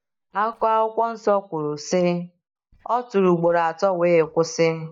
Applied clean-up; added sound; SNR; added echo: neural mask model DeepFilterNet 3.